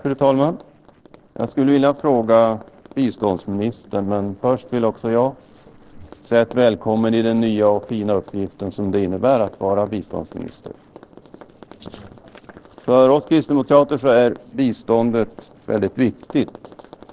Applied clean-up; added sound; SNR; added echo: neural separator model SepFormer DNS4.